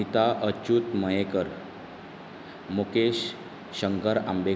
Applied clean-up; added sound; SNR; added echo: none; none; none; none.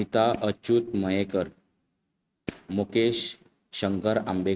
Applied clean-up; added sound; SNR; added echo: neural mask model RNNoise.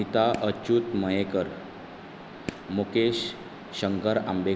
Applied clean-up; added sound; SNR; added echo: none; Fireworks; 18 dB; none.